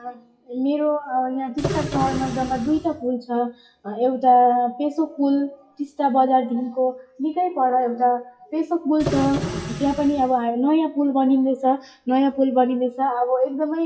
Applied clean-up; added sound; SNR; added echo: classical method WPE with log-MMSE.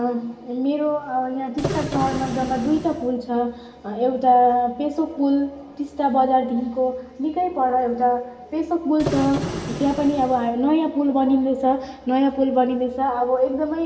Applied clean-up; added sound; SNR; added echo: none; Printer; 7 dB; reverberation time 1.0 s.